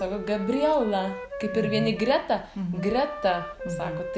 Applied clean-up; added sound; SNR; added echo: none; Wind instrument, woodwind instrument; 10 dB; none.